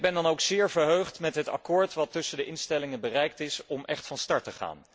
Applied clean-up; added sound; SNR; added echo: none; none; none; none.